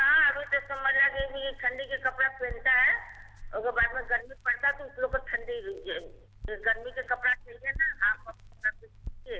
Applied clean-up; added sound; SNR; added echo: none; Crackle; 14 dB; none.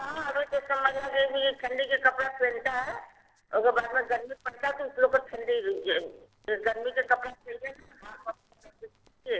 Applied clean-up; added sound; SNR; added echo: neural separator model SepFormer DNS4.